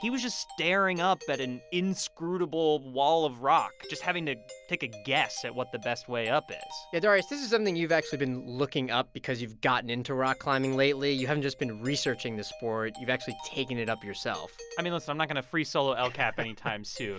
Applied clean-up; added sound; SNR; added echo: none; Doorbell; 19 dB; none.